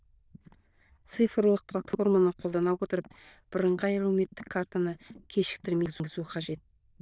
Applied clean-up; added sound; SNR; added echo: neural diffusion model UNIVERSE++.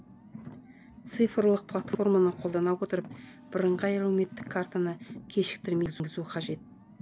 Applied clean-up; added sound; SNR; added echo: none; Car; 17 dB; none.